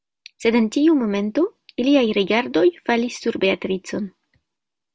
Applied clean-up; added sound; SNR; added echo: none; none; none; none.